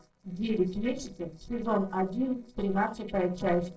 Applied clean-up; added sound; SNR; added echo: neural separator model SepFormer DNS4.